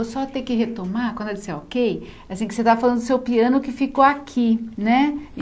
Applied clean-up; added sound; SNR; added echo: none; none; none; none.